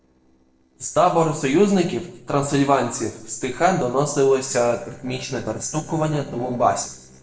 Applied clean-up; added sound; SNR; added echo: neural separator model SepFormer DNS4.